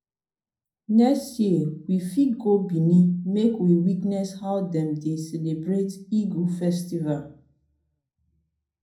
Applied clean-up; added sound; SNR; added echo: none; none; none; reverberation time 0.6 s.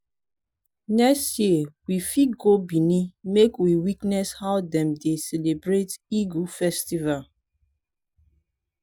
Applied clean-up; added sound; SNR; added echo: none; none; none; none.